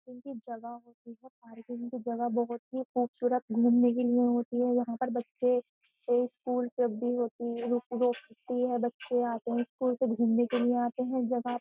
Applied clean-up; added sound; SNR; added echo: none; none; none; none.